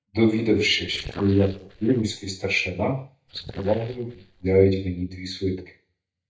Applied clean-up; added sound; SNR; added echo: neural mask model DeepFilterNet 3.